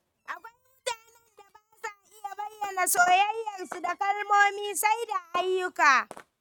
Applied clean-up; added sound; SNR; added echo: neural mask model RNNoise.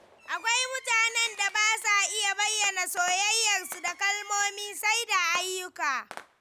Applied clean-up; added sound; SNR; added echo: none; Fireworks; 20 dB; none.